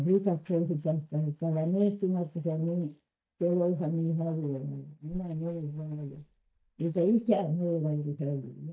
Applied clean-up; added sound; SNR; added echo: neural mask model DeepFilterNet 3.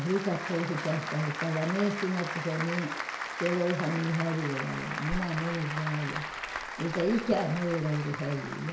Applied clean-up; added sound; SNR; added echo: none; Applause; 6 dB; reverberation time 0.6 s.